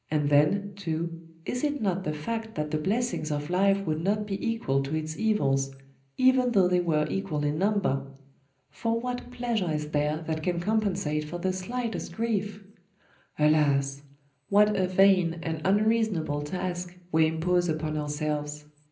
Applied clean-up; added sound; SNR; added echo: none; none; none; reverberation time 0.5 s.